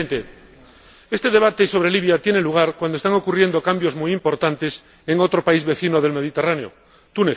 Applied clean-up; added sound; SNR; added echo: none; none; none; none.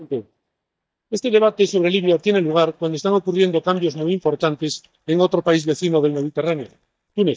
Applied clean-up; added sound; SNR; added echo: neural mask model DeepFilterNet 3.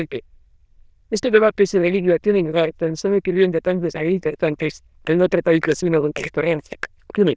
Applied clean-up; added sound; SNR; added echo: neural diffusion model UNIVERSE++.